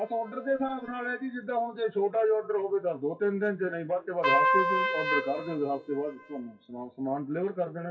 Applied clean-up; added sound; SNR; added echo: classical method WPE with log-MMSE.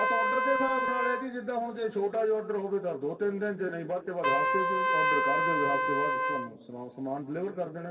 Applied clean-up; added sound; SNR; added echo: none; Trumpet; -1 dB; reverberation time 2.6 s.